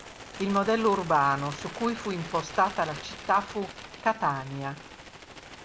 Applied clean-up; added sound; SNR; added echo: none; Bird; 14 dB; none.